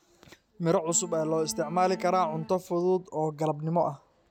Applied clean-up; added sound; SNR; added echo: none; Bowed string instrument; 14 dB; none.